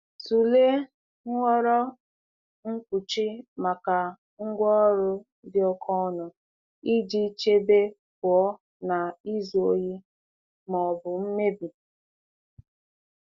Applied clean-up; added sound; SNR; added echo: none; none; none; none.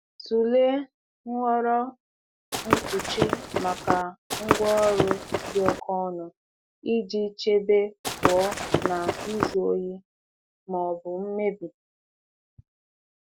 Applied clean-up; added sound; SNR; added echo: none; Walk, footsteps / Run; 0 dB; none.